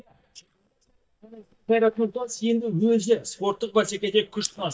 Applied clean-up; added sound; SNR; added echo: neural mask model DeepFilterNet 3.